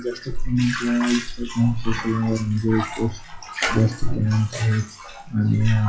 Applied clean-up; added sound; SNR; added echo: classical method WPE with log-MMSE.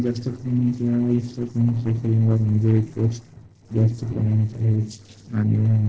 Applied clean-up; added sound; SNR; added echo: neural separator model SepFormer DNS4.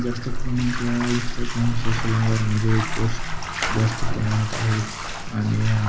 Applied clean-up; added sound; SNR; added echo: none; Bathtub (filling or washing); 0 dB; reverberation time 0.4 s.